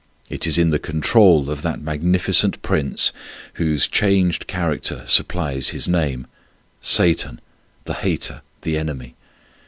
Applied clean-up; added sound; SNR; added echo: none; none; none; none.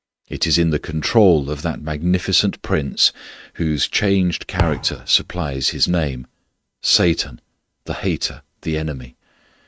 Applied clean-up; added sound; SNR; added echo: neural mask model RNNoise.